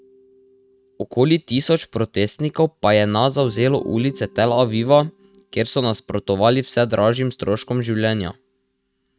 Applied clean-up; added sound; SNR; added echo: neural mask model RNNoise.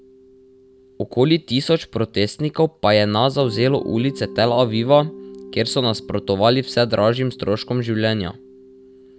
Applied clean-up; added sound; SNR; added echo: none; Mallet percussion; 19 dB; none.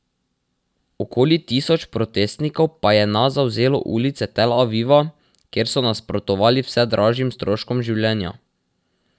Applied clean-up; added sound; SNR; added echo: none; none; none; none.